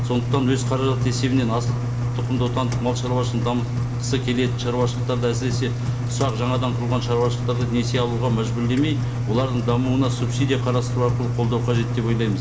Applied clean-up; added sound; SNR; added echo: none; Engine; -1 dB; reverberation time 1.8 s.